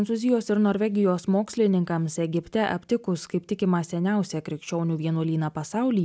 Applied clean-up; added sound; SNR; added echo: none; none; none; none.